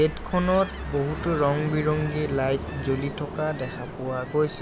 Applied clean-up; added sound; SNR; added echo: none; Ocean; 10 dB; none.